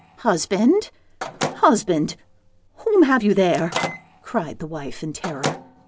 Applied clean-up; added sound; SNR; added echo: none; Microwave oven; 11 dB; none.